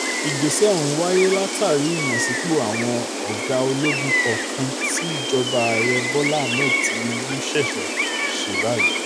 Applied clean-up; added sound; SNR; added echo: none; Gull, seagull; 0 dB; none.